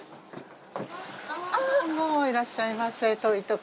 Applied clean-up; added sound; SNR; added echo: none; none; none; none.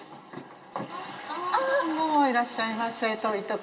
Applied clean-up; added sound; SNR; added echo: none; none; none; reverberation time 1.9 s.